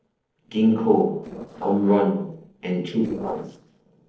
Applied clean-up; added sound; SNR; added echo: neural separator model SepFormer DNS4.